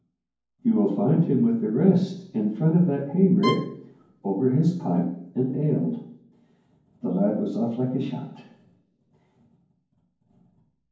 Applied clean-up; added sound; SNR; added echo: none; Bowed string instrument; 10 dB; reverberation time 0.9 s.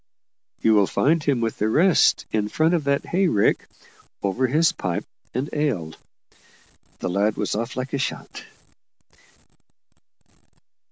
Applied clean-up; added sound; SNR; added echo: none; none; none; none.